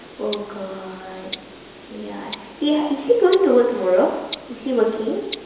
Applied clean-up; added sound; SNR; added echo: none; Tick-tock; 16 dB; reverberation time 1.0 s.